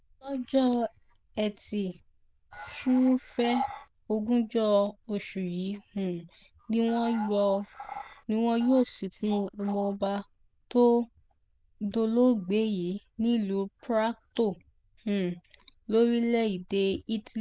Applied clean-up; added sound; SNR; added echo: neural diffusion model UNIVERSE++.